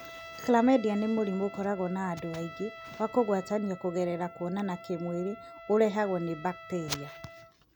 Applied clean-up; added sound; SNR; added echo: none; Trumpet; 16 dB; none.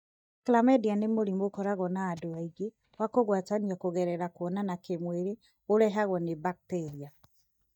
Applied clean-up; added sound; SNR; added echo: neural mask model DeepFilterNet 3.